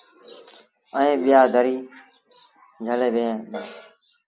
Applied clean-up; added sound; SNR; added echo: none; none; none; none.